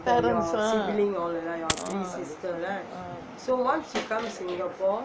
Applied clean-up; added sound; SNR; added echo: none; Coin (dropping); 5 dB; none.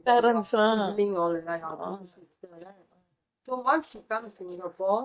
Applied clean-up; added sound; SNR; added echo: neural mask model DeepFilterNet 3.